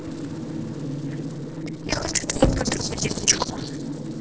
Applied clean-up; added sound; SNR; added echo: neural separator model SepFormer DNS4.